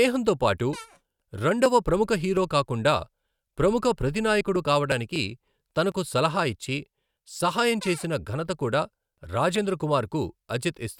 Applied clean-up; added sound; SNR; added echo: neural mask model RNNoise.